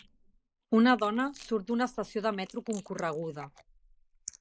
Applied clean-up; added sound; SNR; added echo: neural mask model Resemble Enhance denoiser.